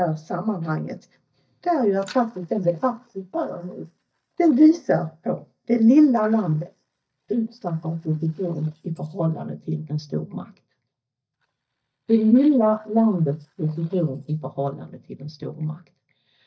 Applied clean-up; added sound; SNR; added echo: neural mask model DeepFilterNet 3.